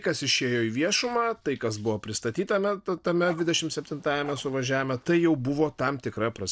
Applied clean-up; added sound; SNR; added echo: neural separator model SepFormer DNS4.